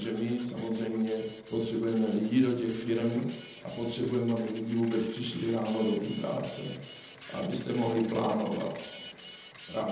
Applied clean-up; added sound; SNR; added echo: none; Printer; 19 dB; reverberation time 0.8 s.